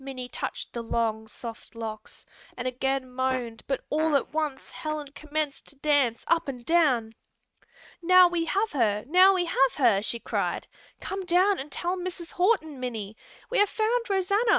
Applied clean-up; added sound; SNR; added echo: neural mask model RNNoise.